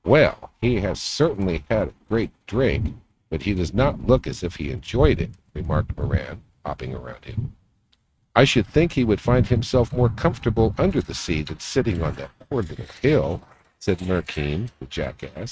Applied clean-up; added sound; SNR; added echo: neural mask model RNNoise.